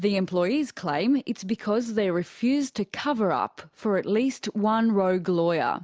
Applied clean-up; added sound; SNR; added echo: none; none; none; none.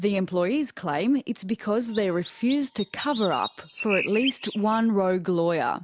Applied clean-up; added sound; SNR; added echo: none; Chirp, tweet; 10 dB; none.